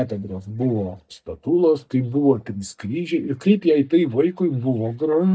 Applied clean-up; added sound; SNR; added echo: neural mask model DeepFilterNet 3.